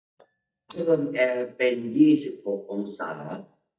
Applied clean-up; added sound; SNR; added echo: neural mask model DeepFilterNet 3.